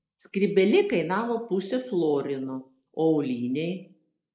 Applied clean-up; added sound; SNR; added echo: neural mask model Resemble Enhance denoiser.